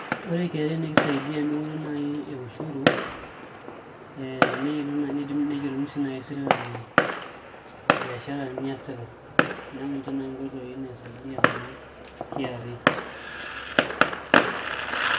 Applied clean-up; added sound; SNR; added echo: none; Fireworks; -4 dB; reverberation time 0.2 s.